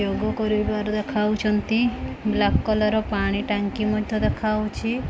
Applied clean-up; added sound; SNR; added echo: none; none; none; none.